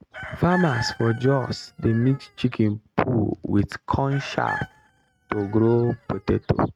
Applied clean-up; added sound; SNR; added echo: neural mask model RNNoise.